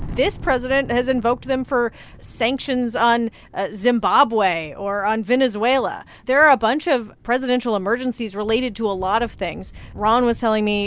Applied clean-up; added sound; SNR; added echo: none; Thunder; 18 dB; none.